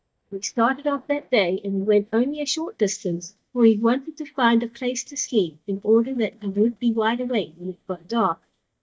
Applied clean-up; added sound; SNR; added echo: neural mask model DeepFilterNet 3.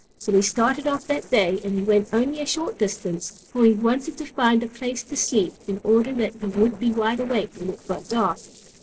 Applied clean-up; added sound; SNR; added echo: neural separator model SepFormer DNS4.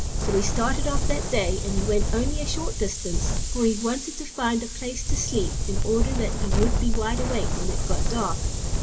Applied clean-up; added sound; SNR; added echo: none; Wind; -4 dB; reverberation time 1.9 s.